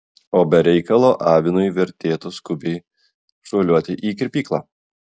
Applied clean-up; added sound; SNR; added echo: none; none; none; none.